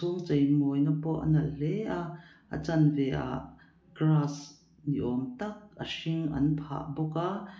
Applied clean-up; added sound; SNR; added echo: none; none; none; none.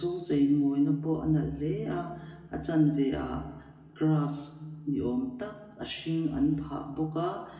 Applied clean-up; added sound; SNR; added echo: none; none; none; reverberation time 2.1 s.